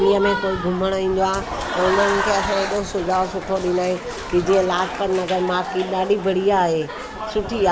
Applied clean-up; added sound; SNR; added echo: none; Applause / Crowd; 7 dB; none.